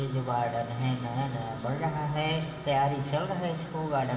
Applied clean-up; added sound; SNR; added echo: none; Motorcycle / Engine; 17 dB; reverberation time 2.5 s.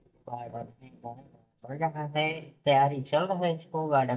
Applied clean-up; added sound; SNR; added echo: neural mask model DeepFilterNet 3.